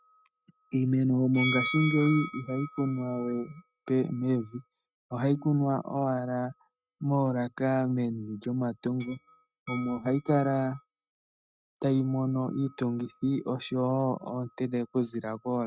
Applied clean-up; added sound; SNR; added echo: neural mask model RNNoise.